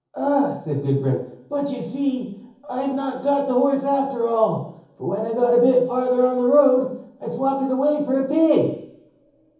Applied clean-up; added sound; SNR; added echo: none; none; none; reverberation time 0.7 s.